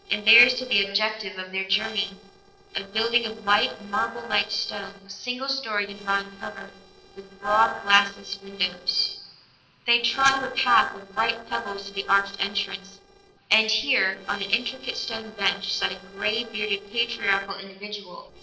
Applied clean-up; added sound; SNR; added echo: neural separator model SepFormer DNS4.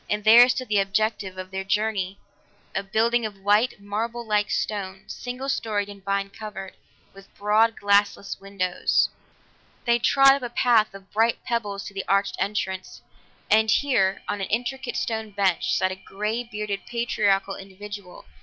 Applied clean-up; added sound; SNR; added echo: none; none; none; none.